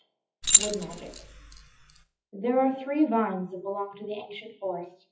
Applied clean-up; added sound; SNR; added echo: classical method WPE with log-MMSE.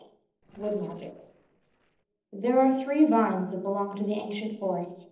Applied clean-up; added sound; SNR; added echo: neural separator model SepFormer DNS4.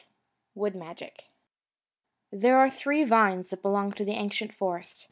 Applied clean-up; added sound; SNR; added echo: none; none; none; none.